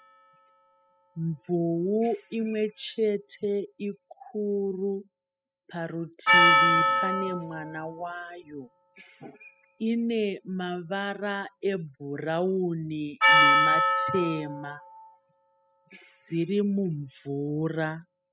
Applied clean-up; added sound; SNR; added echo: classical method spectral subtraction.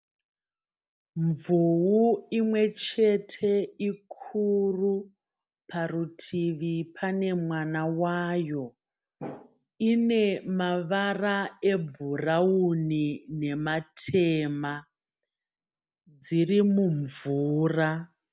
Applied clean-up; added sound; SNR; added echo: none; none; none; none.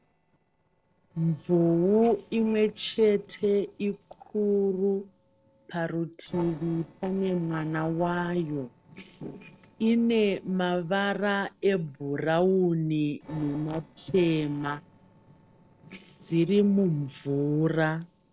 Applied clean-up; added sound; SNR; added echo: neural separator model SepFormer DNS4.